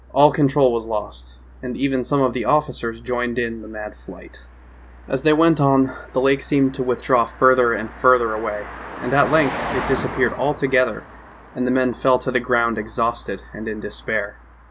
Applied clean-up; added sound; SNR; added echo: none; Car passing by; 15 dB; none.